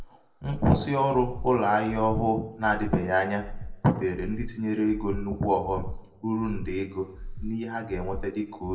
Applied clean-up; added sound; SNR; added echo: none; Breathing; 10 dB; reverberation time 0.5 s.